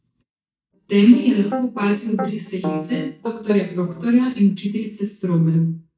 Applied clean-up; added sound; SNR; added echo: neural mask model DeepFilterNet 3.